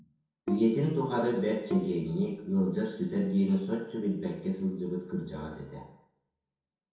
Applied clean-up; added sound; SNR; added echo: neural separator model SepFormer DNS4.